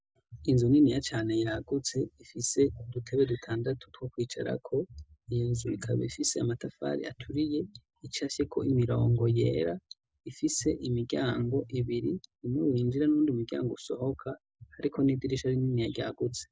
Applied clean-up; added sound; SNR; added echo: none; none; none; none.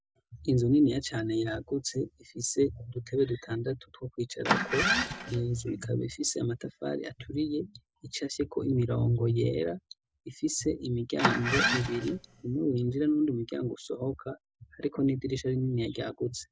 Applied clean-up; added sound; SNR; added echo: none; Engine starting; 0 dB; none.